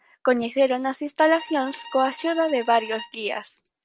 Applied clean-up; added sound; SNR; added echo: none; Bowed string instrument; 17 dB; none.